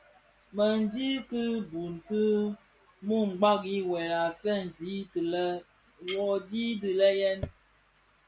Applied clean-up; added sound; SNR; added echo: none; none; none; none.